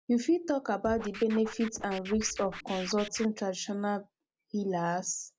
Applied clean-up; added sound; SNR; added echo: none; Scratching (performance technique); 13 dB; none.